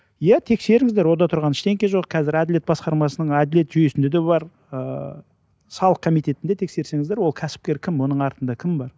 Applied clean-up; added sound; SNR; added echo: none; none; none; none.